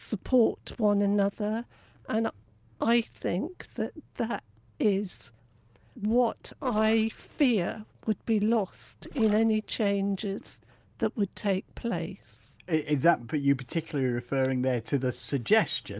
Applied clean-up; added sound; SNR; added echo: none; Gurgling; 18 dB; none.